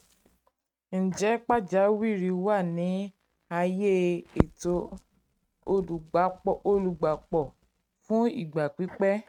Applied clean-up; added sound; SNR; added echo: neural mask model RNNoise.